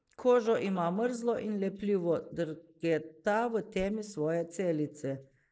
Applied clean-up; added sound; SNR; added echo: neural mask model Resemble Enhance denoiser.